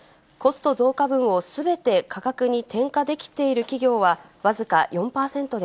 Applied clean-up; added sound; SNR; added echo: none; none; none; none.